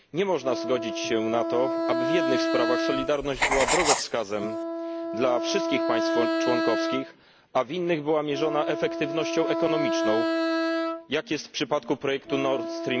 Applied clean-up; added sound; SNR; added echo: none; Writing + Wind instrument, woodwind instrument; 0 dB; none.